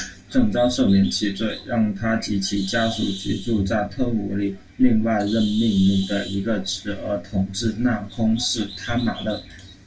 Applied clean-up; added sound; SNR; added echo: none; Bird; 18 dB; reverberation time 0.1 s.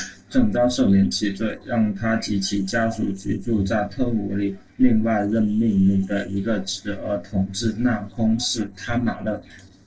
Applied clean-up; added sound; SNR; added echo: neural separator model SepFormer DNS4.